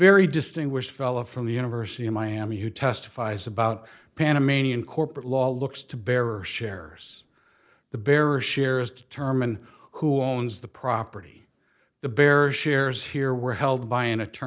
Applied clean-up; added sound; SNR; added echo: none; none; none; none.